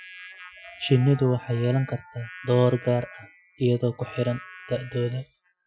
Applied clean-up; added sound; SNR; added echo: classical method Wiener filter.